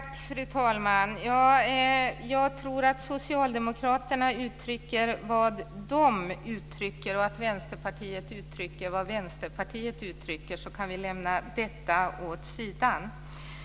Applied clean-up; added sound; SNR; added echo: none; none; none; none.